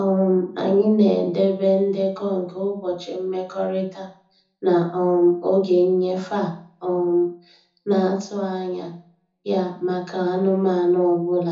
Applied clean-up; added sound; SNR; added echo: none; none; none; reverberation time 0.5 s.